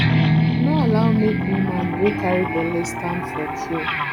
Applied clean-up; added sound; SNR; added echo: none; Guitar; -3 dB; none.